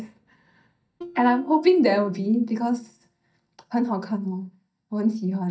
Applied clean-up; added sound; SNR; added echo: neural mask model DeepFilterNet 3.